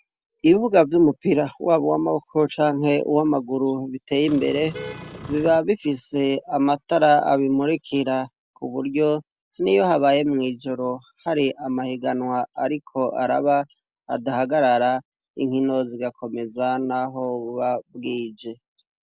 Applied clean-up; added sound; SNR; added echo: none; Vehicle horn, car horn, honking; 13 dB; none.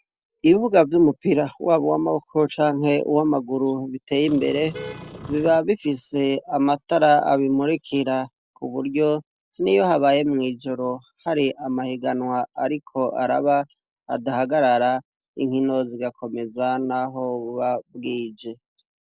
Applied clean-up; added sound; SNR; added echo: neural separator model SepFormer DNS4.